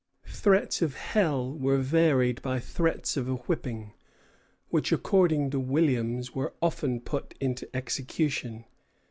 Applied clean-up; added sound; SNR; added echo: none; none; none; none.